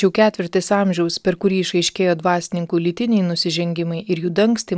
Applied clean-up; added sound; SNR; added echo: none; none; none; none.